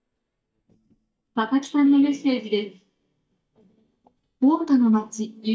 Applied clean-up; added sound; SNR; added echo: neural mask model DeepFilterNet 3.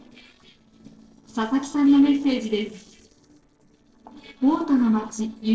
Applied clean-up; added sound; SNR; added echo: neural separator model SepFormer DNS4.